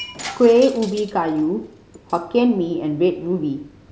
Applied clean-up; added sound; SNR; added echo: none; Shatter; 19 dB; none.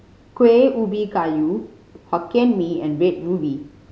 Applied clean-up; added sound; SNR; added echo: none; none; none; none.